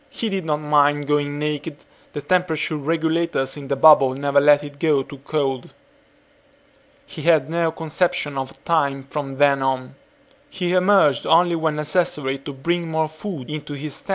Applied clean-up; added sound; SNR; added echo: none; none; none; none.